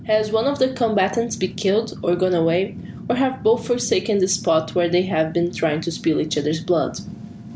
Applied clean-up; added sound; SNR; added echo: none; Fire; 14 dB; none.